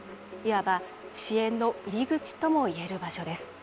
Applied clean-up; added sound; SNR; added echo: none; Domestic sounds, home sounds; 17 dB; none.